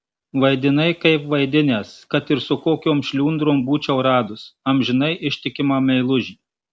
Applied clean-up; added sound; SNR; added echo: none; none; none; none.